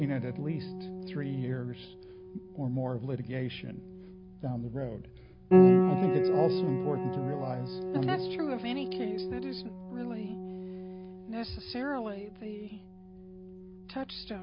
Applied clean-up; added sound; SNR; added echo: none; Piano; -4 dB; none.